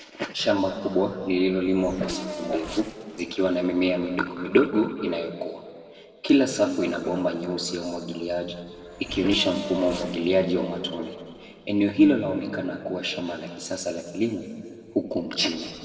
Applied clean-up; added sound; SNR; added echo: none; Race car, auto racing / Accelerating, revving, vroom; 17 dB; reverberation time 2.1 s.